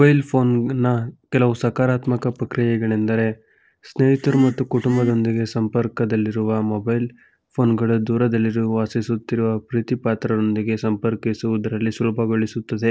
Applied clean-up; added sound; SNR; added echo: neural separator model SepFormer DNS4.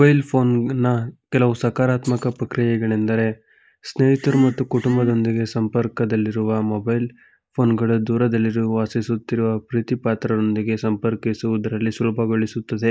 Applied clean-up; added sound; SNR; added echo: neural mask model DeepFilterNet 3.